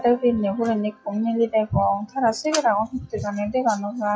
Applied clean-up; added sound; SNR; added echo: classical method log-MMSE.